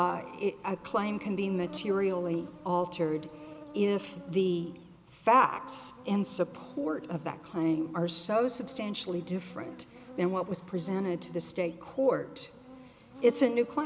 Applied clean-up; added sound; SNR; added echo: none; Insect; 19 dB; none.